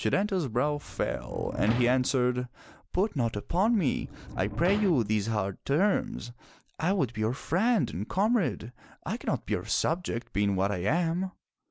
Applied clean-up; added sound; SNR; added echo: none; Sliding door; 12 dB; none.